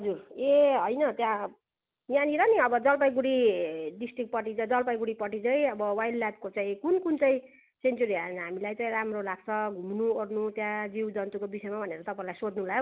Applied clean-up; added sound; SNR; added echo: none; none; none; none.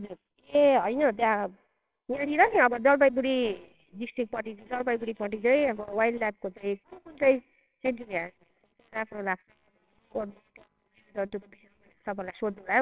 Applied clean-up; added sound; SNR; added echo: neural separator model SepFormer WHAMR!.